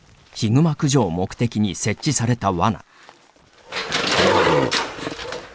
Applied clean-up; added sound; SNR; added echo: none; none; none; none.